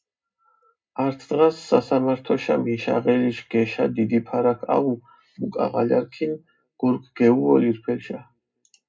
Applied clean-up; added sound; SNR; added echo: none; none; none; reverberation time 0.2 s.